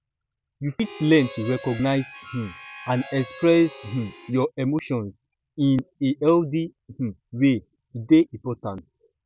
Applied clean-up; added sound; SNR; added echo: none; Harmonica; 14 dB; none.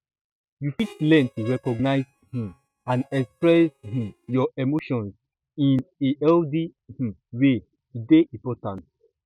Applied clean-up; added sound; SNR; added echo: neural mask model RNNoise.